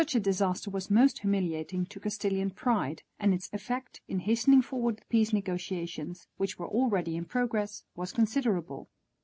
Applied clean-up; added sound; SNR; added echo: none; none; none; none.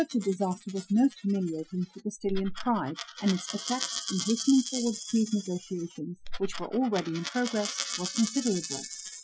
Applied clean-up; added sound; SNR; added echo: classical method Wiener filter.